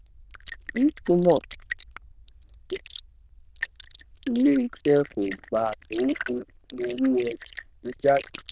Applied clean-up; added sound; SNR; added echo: neural diffusion model UNIVERSE++.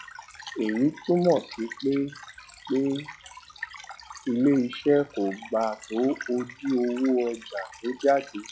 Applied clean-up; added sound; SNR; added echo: classical method log-MMSE.